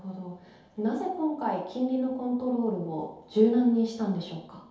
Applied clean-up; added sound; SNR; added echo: none; none; none; reverberation time 0.8 s.